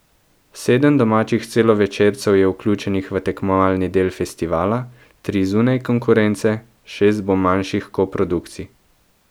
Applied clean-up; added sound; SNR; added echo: none; none; none; none.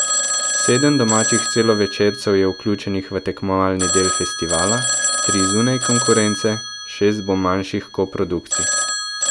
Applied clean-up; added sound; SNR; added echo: none; Telephone; 3 dB; none.